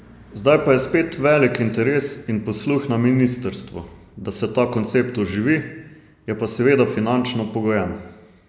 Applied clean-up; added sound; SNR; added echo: none; none; none; none.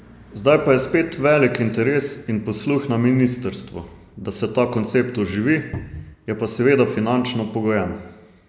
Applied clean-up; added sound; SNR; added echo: none; Cupboard open or close; 11 dB; none.